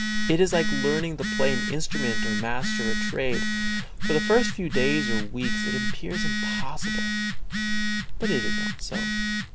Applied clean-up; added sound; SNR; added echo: none; Telephone; -4 dB; none.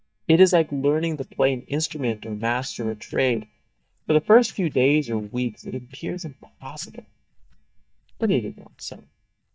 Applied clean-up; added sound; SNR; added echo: neural mask model DeepFilterNet 3.